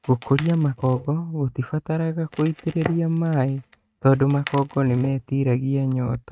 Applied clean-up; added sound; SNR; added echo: neural mask model RNNoise.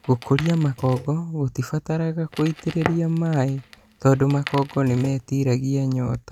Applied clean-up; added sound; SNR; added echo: none; Crackle; 16 dB; none.